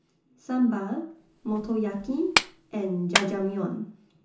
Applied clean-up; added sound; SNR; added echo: none; Clapping; 4 dB; reverberation time 0.6 s.